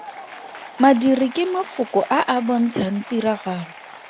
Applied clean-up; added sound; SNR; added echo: none; Applause / Crowd; 17 dB; none.